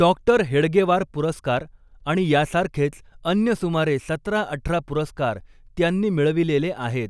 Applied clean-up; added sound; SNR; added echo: none; none; none; none.